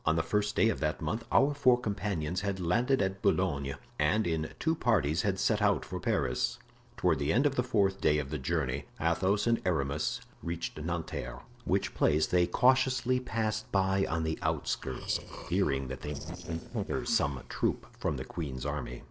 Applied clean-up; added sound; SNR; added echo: neural separator model SepFormer DNS4.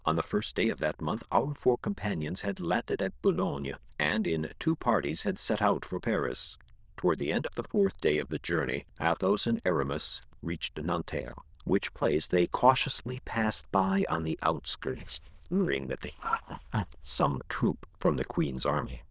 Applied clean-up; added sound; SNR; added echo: neural diffusion model UNIVERSE++.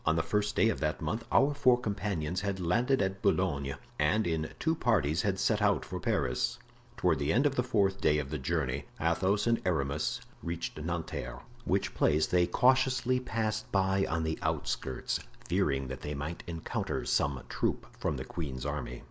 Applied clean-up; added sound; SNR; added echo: none; none; none; none.